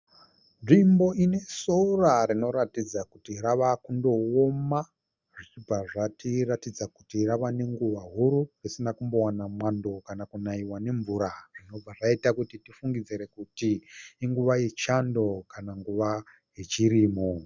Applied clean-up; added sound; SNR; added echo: none; none; none; none.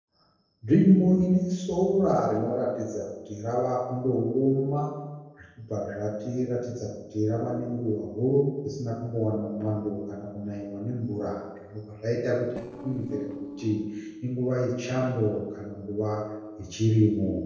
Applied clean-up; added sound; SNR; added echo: neural separator model SepFormer DNS4.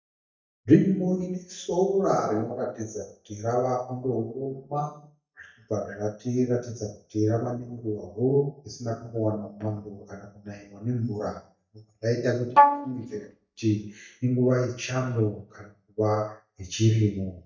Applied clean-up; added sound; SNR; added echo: neural mask model DeepFilterNet 3.